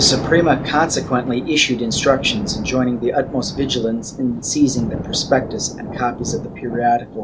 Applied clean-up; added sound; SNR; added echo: none; Thunder; 8 dB; none.